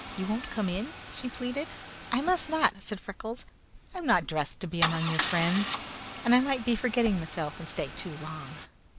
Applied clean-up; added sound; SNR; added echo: none; Idling / Engine starting / Car; 6 dB; none.